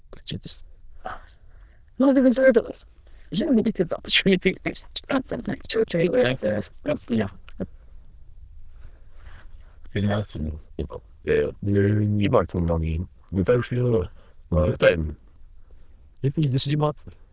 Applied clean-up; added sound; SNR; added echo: neural diffusion model UNIVERSE++.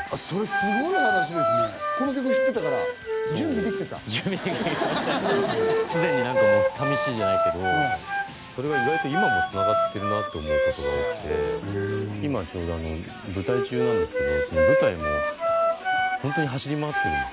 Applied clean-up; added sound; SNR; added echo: none; Wind instrument, woodwind instrument; -3 dB; none.